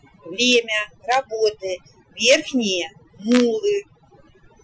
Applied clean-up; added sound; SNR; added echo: classical method Wiener filter.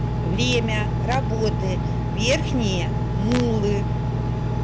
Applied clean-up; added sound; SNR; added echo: none; Engine; -3 dB; none.